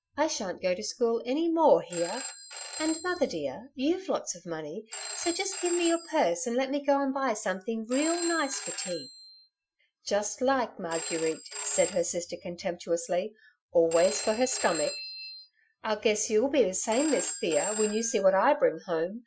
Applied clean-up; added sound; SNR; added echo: classical method Wiener filter.